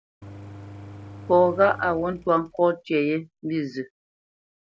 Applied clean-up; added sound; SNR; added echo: none; Engine; 18 dB; none.